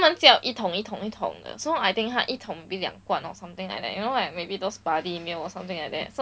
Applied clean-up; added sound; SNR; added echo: none; none; none; none.